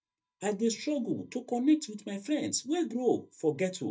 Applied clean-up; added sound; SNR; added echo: neural mask model DeepFilterNet 3.